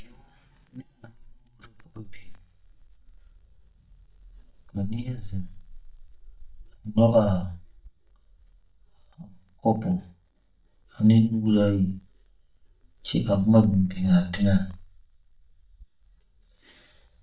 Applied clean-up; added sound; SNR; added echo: neural mask model DeepFilterNet 3.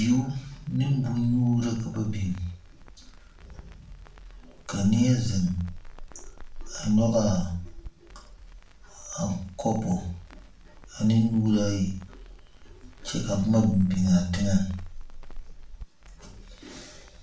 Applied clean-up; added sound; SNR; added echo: none; Crackle; 15 dB; reverberation time 0.4 s.